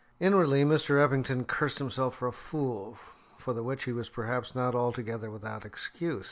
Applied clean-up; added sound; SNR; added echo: none; none; none; none.